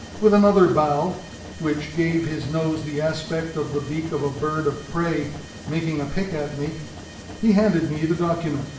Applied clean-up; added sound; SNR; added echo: none; Mechanisms; 14 dB; reverberation time 0.7 s.